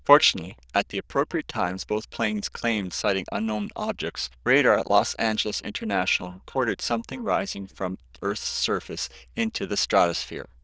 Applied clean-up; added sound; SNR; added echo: neural diffusion model UNIVERSE++.